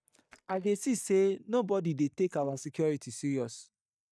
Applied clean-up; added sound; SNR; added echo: neural mask model DeepFilterNet 3.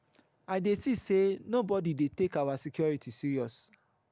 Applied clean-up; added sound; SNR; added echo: none; none; none; none.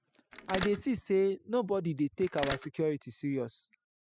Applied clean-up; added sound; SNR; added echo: classical method spectral subtraction.